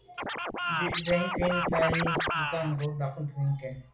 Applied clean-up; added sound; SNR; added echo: none; Scratching (performance technique); 0 dB; reverberation time 0.4 s.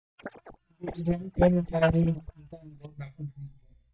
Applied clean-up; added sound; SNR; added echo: neural mask model DeepFilterNet 3.